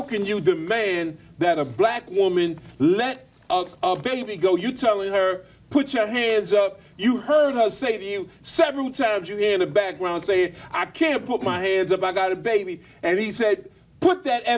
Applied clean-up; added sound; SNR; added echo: none; none; none; none.